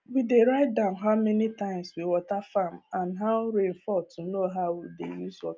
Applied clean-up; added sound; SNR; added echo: none; none; none; none.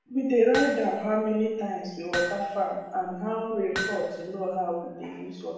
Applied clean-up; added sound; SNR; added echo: none; Hammer; 10 dB; reverberation time 0.9 s.